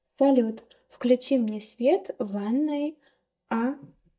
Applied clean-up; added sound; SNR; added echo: neural mask model DeepFilterNet 3.